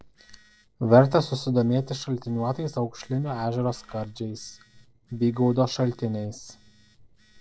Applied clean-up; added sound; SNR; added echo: neural separator model SepFormer DNS4.